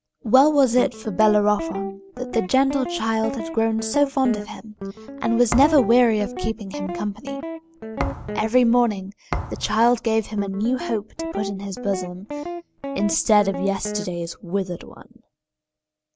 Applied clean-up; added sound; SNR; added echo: none; Thump, thud + Guitar; 8 dB; none.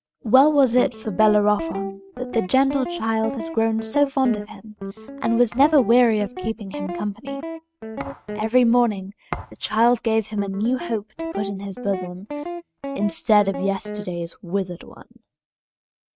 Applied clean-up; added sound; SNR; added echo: neural mask model RNNoise.